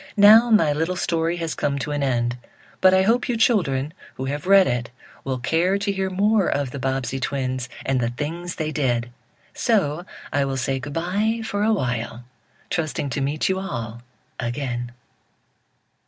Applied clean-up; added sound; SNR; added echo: none; none; none; none.